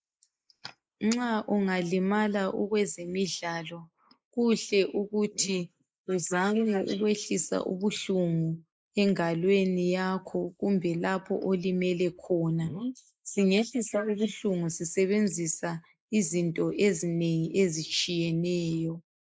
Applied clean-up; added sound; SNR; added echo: neural mask model Resemble Enhance denoiser.